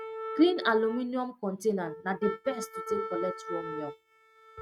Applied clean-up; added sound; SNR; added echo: neural mask model RNNoise.